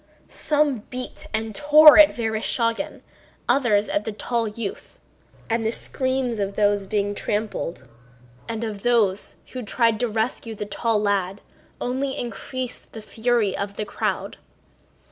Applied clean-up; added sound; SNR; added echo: none; none; none; none.